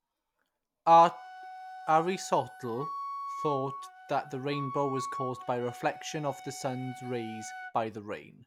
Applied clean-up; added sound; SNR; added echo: none; Wind instrument, woodwind instrument; 11 dB; none.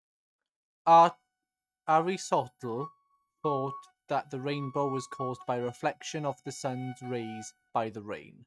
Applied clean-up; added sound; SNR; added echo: neural mask model RNNoise.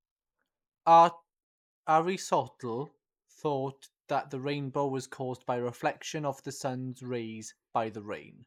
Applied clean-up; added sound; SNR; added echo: neural mask model Resemble Enhance denoiser.